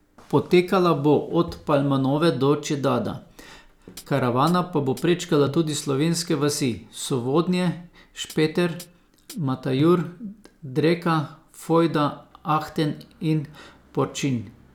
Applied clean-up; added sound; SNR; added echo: none; Hi-hat; 19 dB; none.